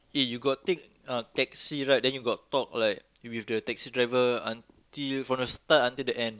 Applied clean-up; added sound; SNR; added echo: none; none; none; none.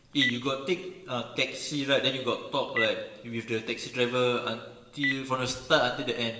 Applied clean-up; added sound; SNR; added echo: none; Telephone; 10 dB; reverberation time 1.2 s.